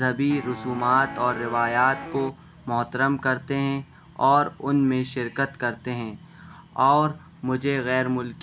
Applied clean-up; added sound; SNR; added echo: none; Guitar; 11 dB; none.